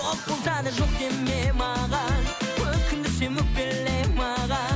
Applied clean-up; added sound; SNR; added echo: none; none; none; none.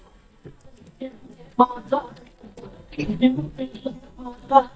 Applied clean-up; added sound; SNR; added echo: neural mask model DeepFilterNet 3.